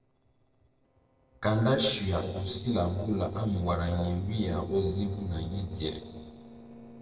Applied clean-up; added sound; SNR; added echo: neural separator model SepFormer DNS4.